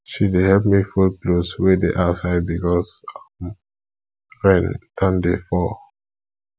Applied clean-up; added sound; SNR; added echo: none; none; none; none.